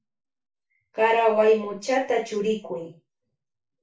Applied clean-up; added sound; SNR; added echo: none; none; none; reverberation time 0.2 s.